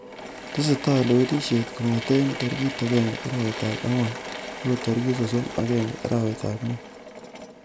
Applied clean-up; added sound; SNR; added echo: none; Drill / Mechanisms; 10 dB; none.